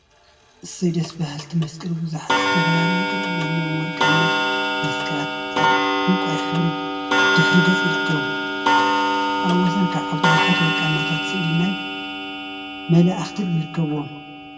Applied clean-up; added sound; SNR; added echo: none; Clock; -2 dB; reverberation time 1.2 s.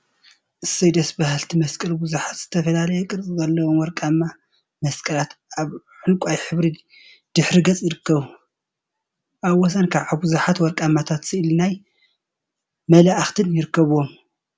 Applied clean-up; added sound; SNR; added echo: none; none; none; none.